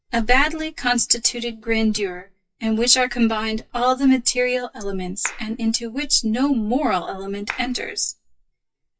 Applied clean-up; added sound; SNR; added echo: classical method WPE with log-MMSE.